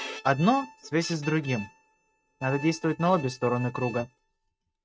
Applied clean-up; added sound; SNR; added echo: neural mask model RNNoise.